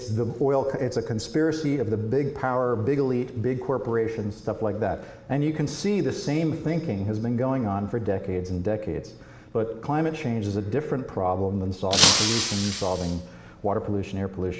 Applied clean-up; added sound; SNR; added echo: none; Shatter; -1 dB; none.